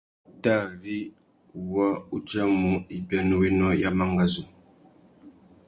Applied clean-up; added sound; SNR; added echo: none; none; none; none.